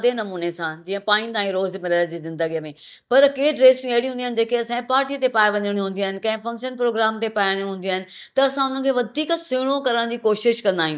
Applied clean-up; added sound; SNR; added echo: neural mask model DeepFilterNet 3.